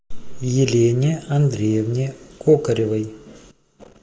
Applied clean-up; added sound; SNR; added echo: none; none; none; none.